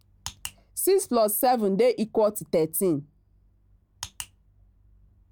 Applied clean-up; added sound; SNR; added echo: none; none; none; none.